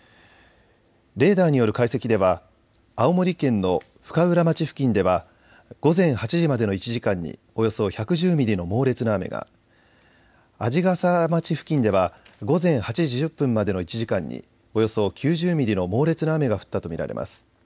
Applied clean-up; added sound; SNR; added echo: none; none; none; none.